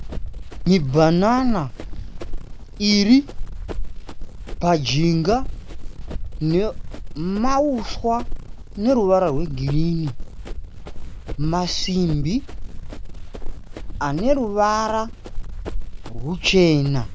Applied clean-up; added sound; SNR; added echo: none; Run; 5 dB; none.